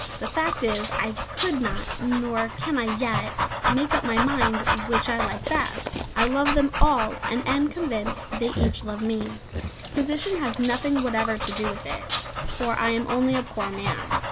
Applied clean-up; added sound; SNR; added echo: none; Dog; 2 dB; none.